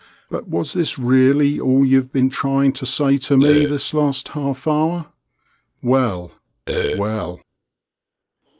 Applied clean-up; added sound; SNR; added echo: neural mask model Resemble Enhance denoiser.